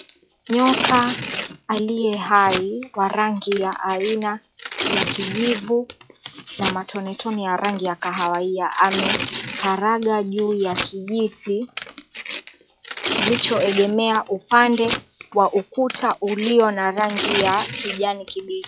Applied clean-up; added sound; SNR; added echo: classical method log-MMSE.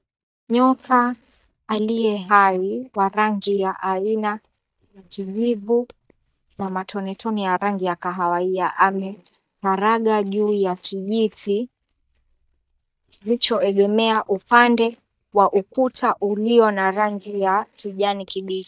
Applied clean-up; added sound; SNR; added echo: neural mask model DeepFilterNet 3.